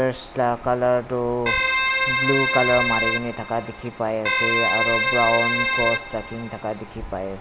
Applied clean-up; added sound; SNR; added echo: none; Keyboard (musical); -1 dB; none.